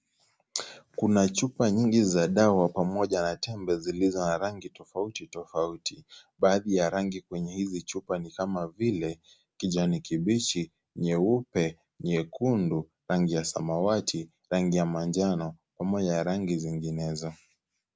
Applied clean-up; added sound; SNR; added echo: none; none; none; none.